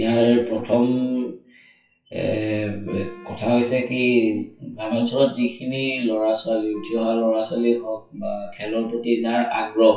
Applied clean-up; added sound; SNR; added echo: classical method WPE with log-MMSE.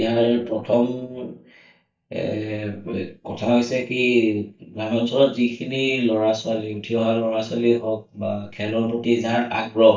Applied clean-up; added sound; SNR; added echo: neural mask model DeepFilterNet 3.